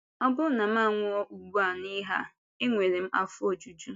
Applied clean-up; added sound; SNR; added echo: none; none; none; none.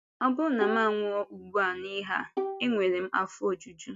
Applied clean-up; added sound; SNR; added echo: none; Bowed string instrument; 9 dB; none.